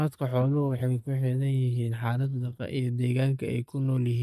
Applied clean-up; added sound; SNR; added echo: neural mask model DeepFilterNet 3.